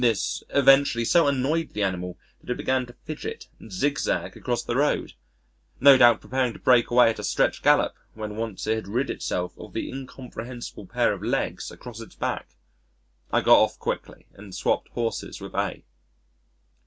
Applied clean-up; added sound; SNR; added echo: none; none; none; none.